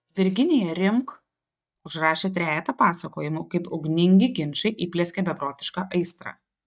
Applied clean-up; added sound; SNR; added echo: neural mask model DeepFilterNet 3.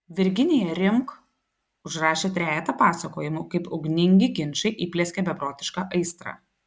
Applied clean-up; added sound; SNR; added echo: none; none; none; none.